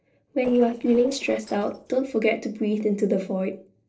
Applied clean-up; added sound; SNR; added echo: neural separator model SepFormer DNS4.